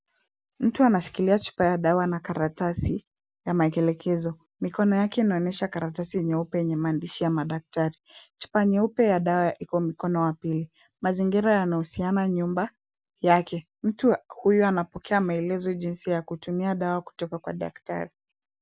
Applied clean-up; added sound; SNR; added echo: none; none; none; none.